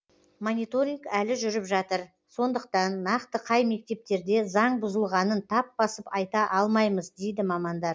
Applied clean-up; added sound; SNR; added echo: none; none; none; none.